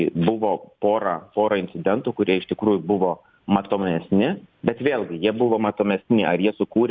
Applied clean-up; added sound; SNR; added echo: none; none; none; none.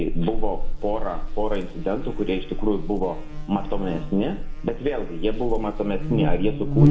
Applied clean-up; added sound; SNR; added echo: none; Buzz; -3 dB; reverberation time 0.9 s.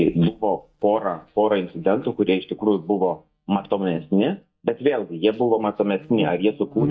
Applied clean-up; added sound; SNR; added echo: neural mask model DeepFilterNet 3.